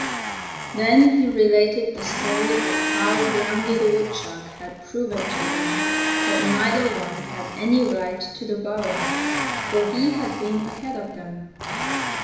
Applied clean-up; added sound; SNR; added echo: none; Domestic sounds, home sounds; 4 dB; reverberation time 1.0 s.